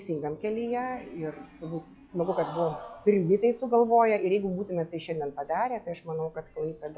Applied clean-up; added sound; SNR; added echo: classical method log-MMSE.